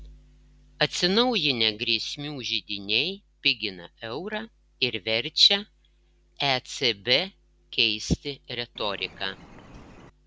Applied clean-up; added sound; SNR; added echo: none; Bird; 19 dB; none.